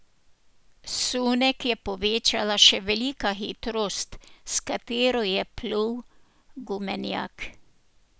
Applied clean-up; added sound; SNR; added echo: none; none; none; none.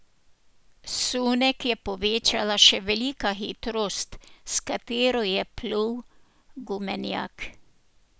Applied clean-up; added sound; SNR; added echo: none; Brass instrument; 20 dB; none.